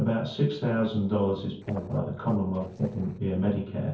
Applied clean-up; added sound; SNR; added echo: neural separator model SepFormer DNS4.